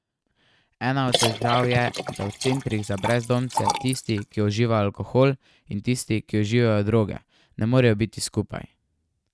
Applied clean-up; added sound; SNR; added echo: neural mask model RNNoise.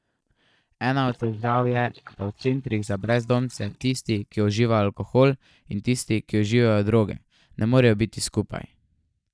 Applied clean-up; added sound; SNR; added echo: neural mask model DeepFilterNet 3.